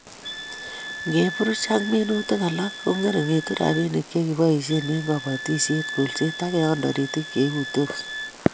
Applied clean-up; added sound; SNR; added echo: none; Wind instrument, woodwind instrument; 11 dB; none.